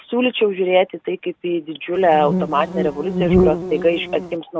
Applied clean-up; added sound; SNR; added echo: none; Insect; 2 dB; none.